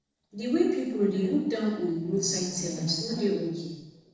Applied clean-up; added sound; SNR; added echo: neural separator model SepFormer DNS4.